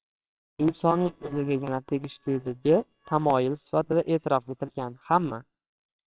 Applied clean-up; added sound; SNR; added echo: neural separator model SepFormer WHAMR!.